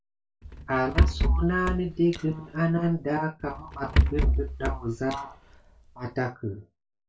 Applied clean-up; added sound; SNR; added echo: none; Rattle / Breathing; -2 dB; reverberation time 0.2 s.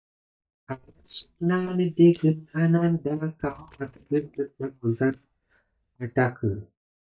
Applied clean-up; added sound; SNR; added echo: neural mask model DeepFilterNet 3.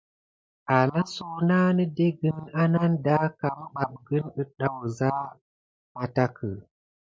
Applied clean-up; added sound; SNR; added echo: none; none; none; none.